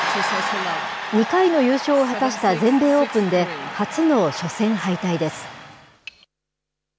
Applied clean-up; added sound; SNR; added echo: none; none; none; none.